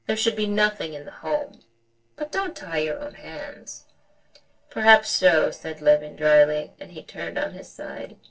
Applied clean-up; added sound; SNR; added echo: neural separator model SepFormer DNS4.